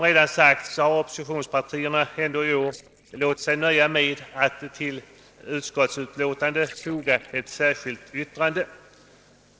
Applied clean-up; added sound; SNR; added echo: neural separator model SepFormer DNS4.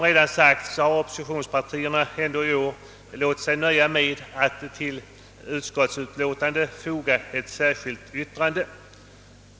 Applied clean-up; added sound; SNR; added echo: none; none; none; none.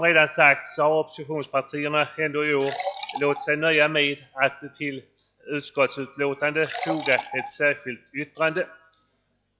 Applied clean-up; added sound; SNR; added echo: classical method log-MMSE.